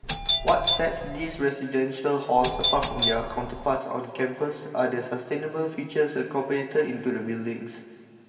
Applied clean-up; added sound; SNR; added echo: none; Doorbell; -4 dB; reverberation time 2.2 s.